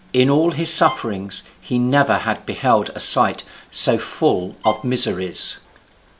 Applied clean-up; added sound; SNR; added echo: none; Bowed string instrument; 16 dB; none.